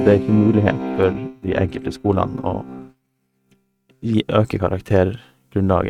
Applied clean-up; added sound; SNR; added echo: neural mask model RNNoise.